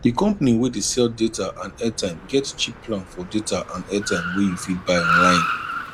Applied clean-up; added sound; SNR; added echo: none; Car; 5 dB; none.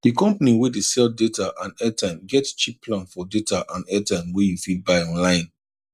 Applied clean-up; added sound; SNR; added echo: none; none; none; none.